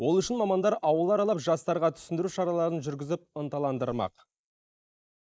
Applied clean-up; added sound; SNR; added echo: neural mask model Resemble Enhance denoiser.